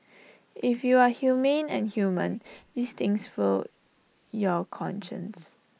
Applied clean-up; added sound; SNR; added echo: neural mask model Resemble Enhance denoiser.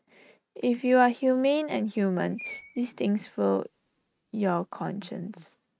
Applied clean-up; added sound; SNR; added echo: neural mask model RNNoise.